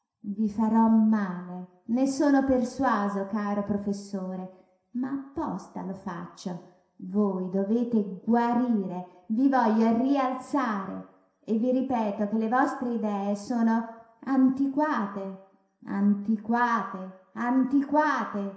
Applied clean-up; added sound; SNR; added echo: none; none; none; reverberation time 0.7 s.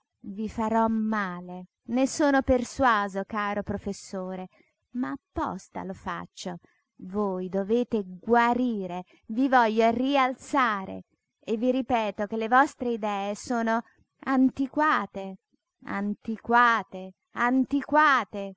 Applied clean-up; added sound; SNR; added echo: none; none; none; none.